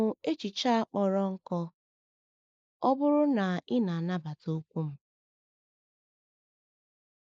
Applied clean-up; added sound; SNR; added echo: neural mask model Resemble Enhance denoiser.